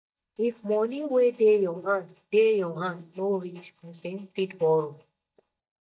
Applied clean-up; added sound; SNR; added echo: neural mask model DeepFilterNet 3.